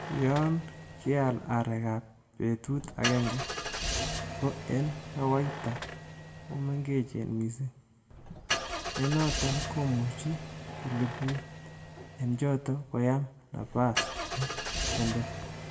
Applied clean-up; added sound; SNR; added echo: none; Engine starting / Car; 6 dB; reverberation time 0.6 s.